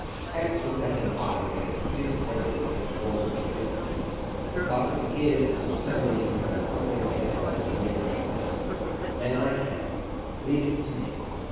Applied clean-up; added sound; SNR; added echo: none; Vehicle; 0 dB; reverberation time 1.2 s.